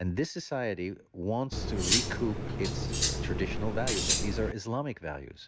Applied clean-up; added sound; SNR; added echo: none; Cutlery, silverware; -4 dB; none.